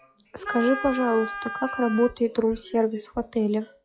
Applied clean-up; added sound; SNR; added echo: classical method log-MMSE.